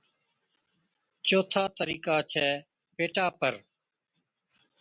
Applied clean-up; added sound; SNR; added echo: none; none; none; none.